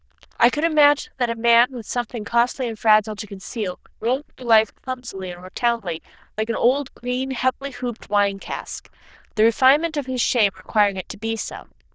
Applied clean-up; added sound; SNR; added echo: neural diffusion model UNIVERSE++.